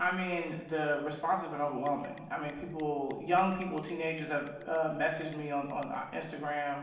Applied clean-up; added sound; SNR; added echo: none; Bell; -2 dB; reverberation time 0.9 s.